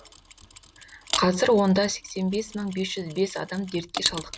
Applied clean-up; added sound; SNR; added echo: none; Mechanisms; 10 dB; none.